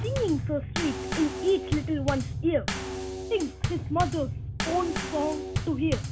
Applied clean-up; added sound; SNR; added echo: none; Bass drum / Snare drum / Drum kit; 3 dB; none.